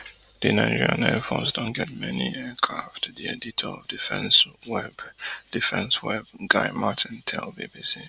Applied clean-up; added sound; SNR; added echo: none; none; none; none.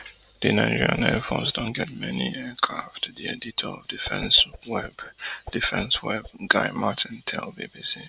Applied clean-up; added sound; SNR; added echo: none; Whoosh, swoosh, swish; 16 dB; none.